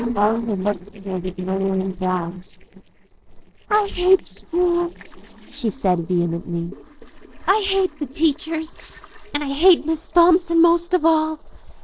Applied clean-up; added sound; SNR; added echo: neural separator model SepFormer DNS4.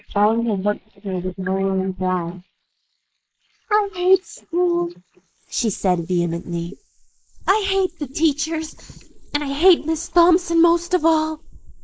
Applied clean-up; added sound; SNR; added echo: neural mask model Resemble Enhance denoiser.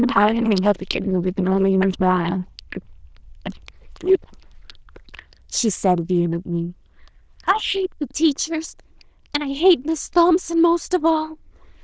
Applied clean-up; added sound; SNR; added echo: neural diffusion model UNIVERSE++.